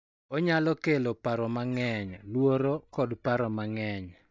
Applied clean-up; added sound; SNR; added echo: neural mask model DeepFilterNet 3.